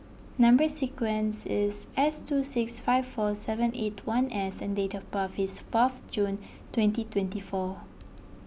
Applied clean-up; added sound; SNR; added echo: none; none; none; none.